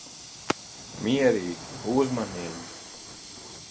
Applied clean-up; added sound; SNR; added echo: none; Car passing by + Water tap, faucet; 12 dB; none.